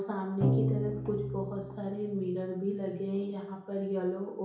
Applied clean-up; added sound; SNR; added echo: none; Bowed string instrument; 1 dB; reverberation time 0.6 s.